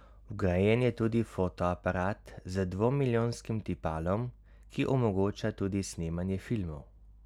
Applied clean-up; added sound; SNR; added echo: none; none; none; none.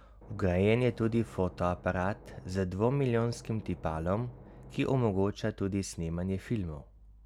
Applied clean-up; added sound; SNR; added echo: none; Engine / Boat, Water vehicle; 20 dB; none.